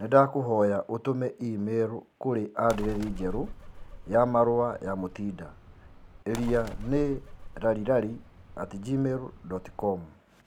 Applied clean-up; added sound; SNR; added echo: none; Bird; 12 dB; none.